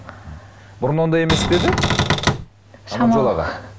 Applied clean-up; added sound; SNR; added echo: none; Cupboard open or close; -2 dB; none.